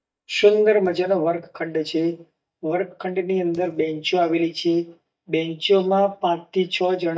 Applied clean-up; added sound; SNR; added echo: neural mask model DeepFilterNet 3.